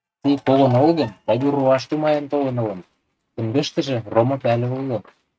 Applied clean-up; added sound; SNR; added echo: neural mask model RNNoise.